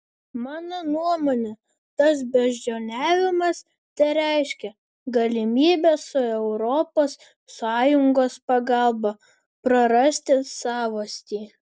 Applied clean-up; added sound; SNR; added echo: none; none; none; none.